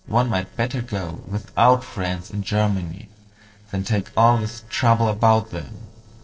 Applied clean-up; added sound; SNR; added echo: neural separator model SepFormer DNS4.